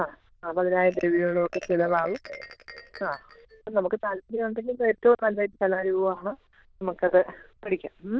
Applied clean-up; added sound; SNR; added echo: neural diffusion model UNIVERSE++.